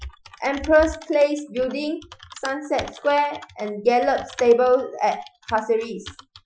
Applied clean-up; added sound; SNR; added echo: classical method Wiener filter.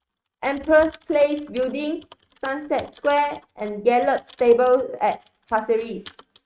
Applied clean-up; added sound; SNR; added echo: neural mask model RNNoise.